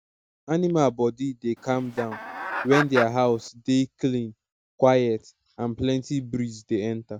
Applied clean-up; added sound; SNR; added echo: none; Chicken, rooster; 6 dB; none.